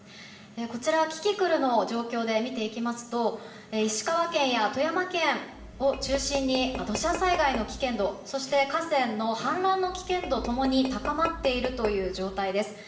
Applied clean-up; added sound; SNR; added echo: none; Tap / Glass; 11 dB; reverberation time 0.8 s.